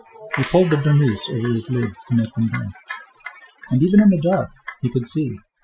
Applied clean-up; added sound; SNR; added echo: classical method Wiener filter.